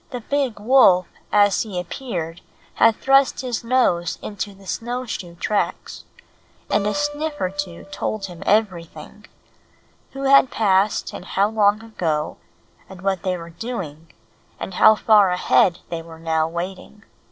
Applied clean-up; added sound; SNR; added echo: none; Acoustic guitar; 14 dB; none.